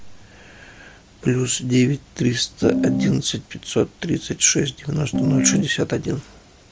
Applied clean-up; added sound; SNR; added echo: none; Piano; -3 dB; none.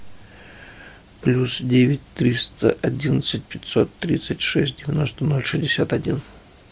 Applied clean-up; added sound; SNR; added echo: none; none; none; none.